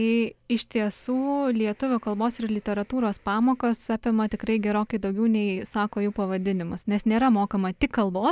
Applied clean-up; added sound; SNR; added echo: none; none; none; none.